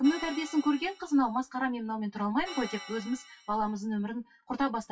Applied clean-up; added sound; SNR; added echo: classical method WPE with log-MMSE.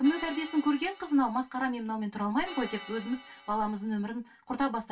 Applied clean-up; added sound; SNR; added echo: none; Organ; 17 dB; reverberation time 0.2 s.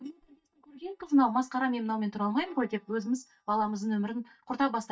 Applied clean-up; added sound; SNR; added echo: neural mask model DeepFilterNet 3.